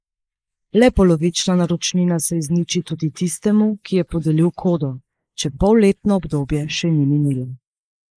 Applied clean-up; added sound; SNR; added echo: neural mask model Resemble Enhance denoiser.